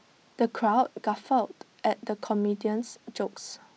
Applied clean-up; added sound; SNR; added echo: none; none; none; none.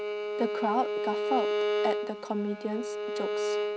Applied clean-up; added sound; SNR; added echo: none; Bowed string instrument; -2 dB; none.